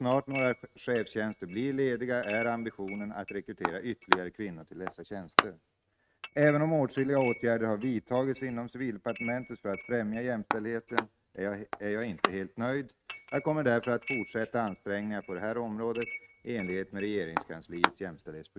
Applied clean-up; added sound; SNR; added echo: neural mask model RNNoise.